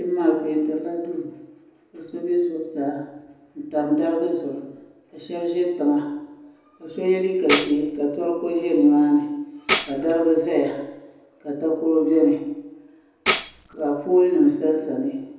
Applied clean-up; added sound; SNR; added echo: none; Tambourine; 6 dB; reverberation time 0.9 s.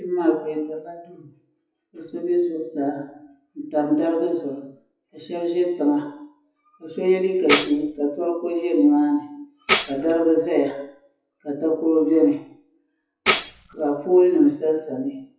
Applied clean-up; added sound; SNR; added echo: classical method WPE with log-MMSE.